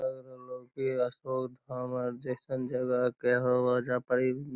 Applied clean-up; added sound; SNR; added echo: none; none; none; none.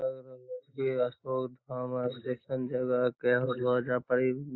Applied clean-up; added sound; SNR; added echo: neural mask model Resemble Enhance denoiser.